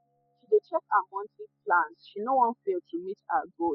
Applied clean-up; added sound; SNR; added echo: classical method spectral subtraction.